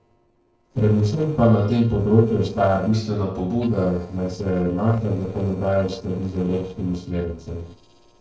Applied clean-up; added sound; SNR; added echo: neural separator model SepFormer DNS4.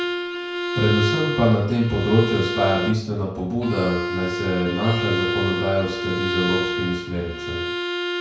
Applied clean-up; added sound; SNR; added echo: none; Bowed string instrument; 3 dB; reverberation time 0.5 s.